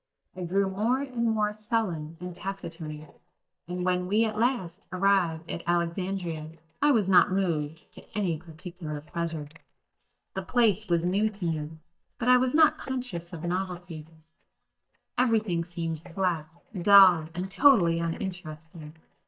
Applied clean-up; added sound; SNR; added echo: neural mask model DeepFilterNet 3.